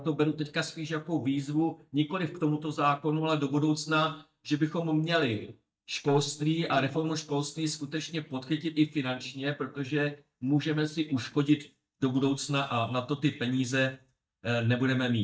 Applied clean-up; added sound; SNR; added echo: neural mask model DeepFilterNet 3.